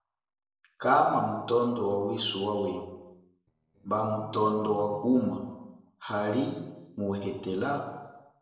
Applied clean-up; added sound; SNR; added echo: neural separator model SepFormer DNS4.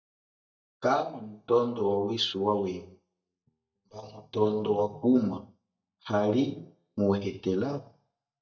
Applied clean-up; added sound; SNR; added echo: neural mask model DeepFilterNet 3.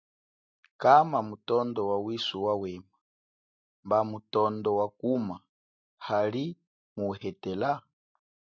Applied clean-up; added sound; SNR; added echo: none; none; none; none.